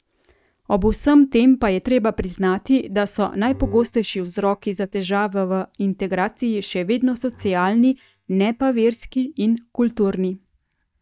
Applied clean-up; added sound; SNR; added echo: neural mask model DeepFilterNet 3.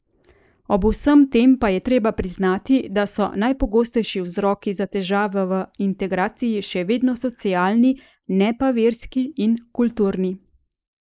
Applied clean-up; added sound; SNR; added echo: neural mask model Resemble Enhance denoiser.